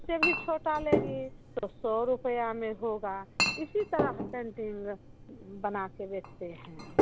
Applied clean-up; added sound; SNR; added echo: none; Chink, clink; 1 dB; none.